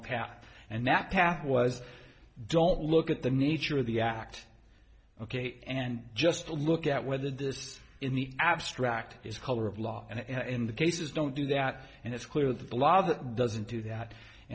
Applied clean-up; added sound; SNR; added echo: none; none; none; none.